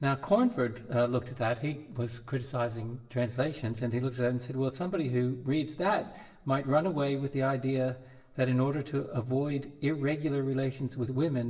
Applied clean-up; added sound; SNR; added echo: none; none; none; reverberation time 0.9 s.